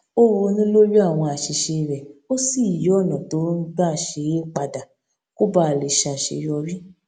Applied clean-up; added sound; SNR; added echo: none; none; none; none.